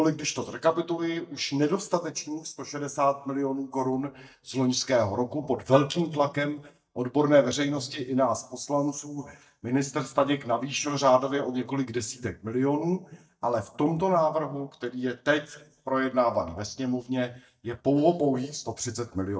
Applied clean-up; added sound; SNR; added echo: neural mask model DeepFilterNet 3.